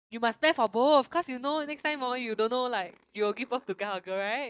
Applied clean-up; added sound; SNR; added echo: neural mask model DeepFilterNet 3.